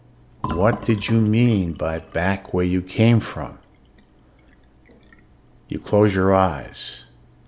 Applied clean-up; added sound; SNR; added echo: none; Fill (with liquid); 18 dB; none.